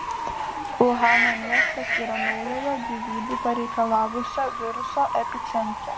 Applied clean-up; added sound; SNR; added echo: none; Bird / Fowl; 1 dB; none.